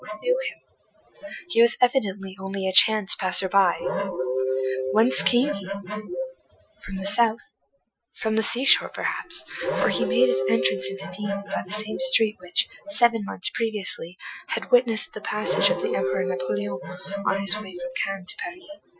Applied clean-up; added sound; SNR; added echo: classical method Wiener filter.